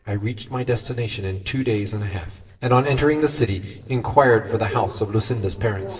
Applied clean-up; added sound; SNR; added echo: neural separator model SepFormer DNS4.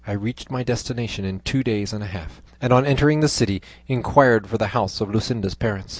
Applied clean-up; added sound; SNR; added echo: none; none; none; none.